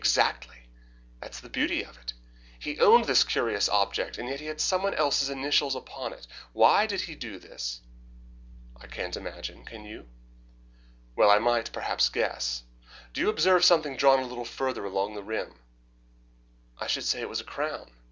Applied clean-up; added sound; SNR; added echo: none; none; none; none.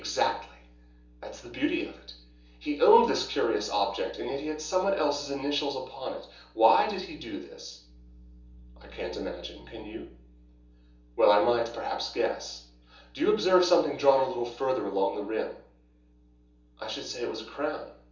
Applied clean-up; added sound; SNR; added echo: none; none; none; reverberation time 1.2 s.